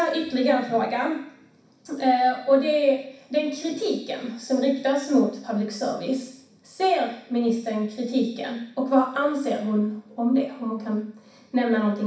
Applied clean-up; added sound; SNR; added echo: none; none; none; reverberation time 0.6 s.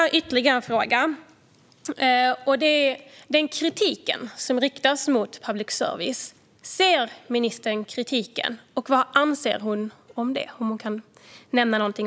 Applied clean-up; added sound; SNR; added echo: none; none; none; none.